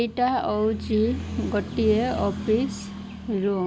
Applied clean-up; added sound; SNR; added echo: none; none; none; none.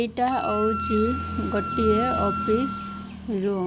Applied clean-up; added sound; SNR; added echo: none; Wind instrument, woodwind instrument; 6 dB; none.